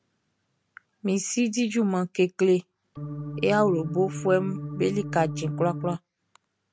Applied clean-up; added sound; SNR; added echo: none; Organ; 7 dB; none.